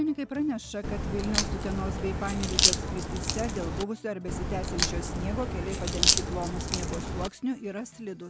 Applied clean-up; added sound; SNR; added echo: none; Crack; -5 dB; none.